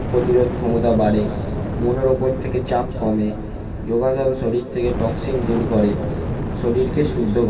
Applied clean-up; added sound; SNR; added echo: none; Fire; 5 dB; reverberation time 2.8 s.